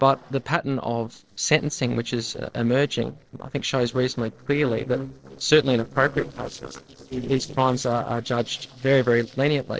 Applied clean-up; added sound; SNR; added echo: neural separator model SepFormer DNS4.